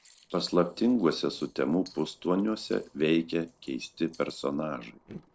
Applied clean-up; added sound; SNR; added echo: neural separator model SepFormer DNS4.